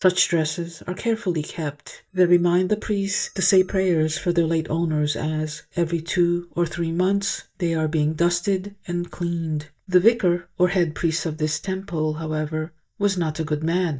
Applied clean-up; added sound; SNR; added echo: neural mask model DeepFilterNet 3.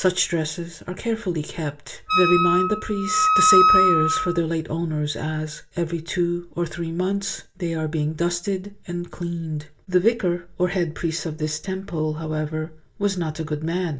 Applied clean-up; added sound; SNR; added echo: none; Wind instrument, woodwind instrument; -4 dB; reverberation time 0.2 s.